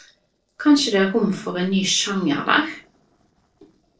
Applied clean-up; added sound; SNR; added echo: neural separator model SepFormer DNS4.